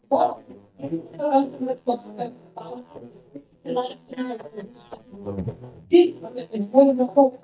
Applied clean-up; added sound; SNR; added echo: neural mask model DeepFilterNet 3.